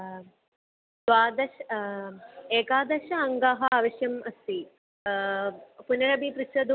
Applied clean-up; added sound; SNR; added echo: none; none; none; none.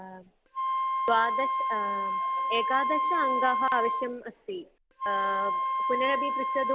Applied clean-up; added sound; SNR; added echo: none; Wind instrument, woodwind instrument; -3 dB; none.